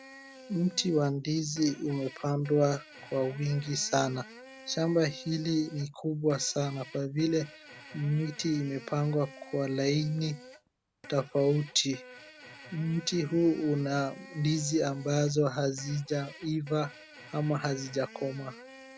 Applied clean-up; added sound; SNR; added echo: none; Fart; 19 dB; none.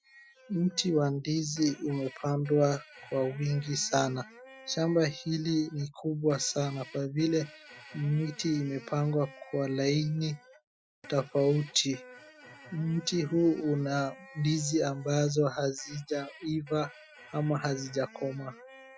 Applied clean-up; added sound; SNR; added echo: classical method Wiener filter.